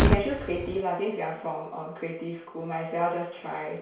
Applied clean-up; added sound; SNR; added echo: none; Fire; 1 dB; reverberation time 0.6 s.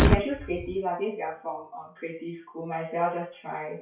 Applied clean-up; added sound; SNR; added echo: classical method WPE with log-MMSE.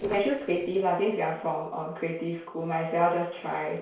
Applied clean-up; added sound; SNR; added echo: neural separator model SepFormer DNS4.